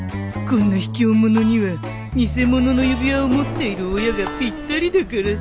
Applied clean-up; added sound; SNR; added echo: none; Sliding door; 17 dB; none.